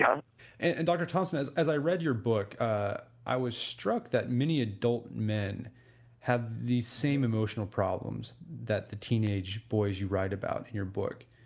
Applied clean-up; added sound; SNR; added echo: none; none; none; none.